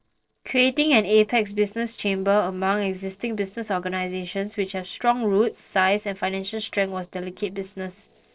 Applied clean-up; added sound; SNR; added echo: neural separator model SepFormer DNS4.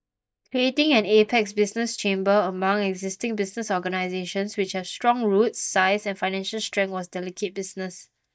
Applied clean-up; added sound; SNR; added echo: neural mask model DeepFilterNet 3.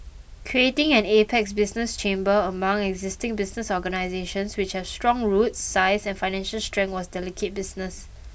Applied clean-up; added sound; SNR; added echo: none; none; none; none.